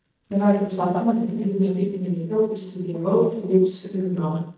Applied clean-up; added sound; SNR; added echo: neural mask model DeepFilterNet 3.